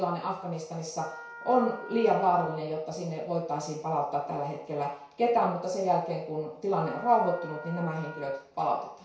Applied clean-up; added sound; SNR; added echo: none; Wind instrument, woodwind instrument; 15 dB; reverberation time 0.6 s.